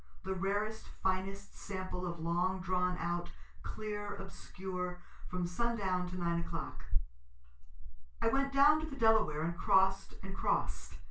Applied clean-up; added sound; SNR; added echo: none; none; none; reverberation time 0.2 s.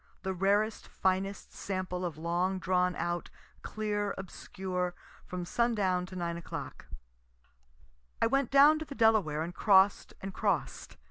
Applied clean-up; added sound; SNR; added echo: none; none; none; none.